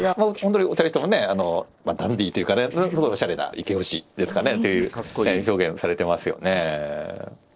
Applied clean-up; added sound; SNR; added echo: neural separator model SepFormer DNS4.